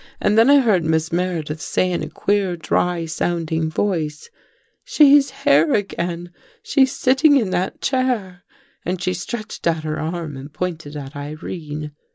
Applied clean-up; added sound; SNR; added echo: none; none; none; none.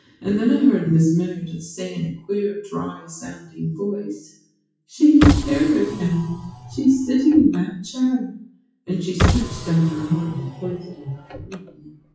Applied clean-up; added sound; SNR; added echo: classical method WPE with log-MMSE.